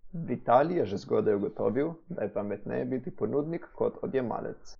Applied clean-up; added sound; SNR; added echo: neural mask model Resemble Enhance denoiser.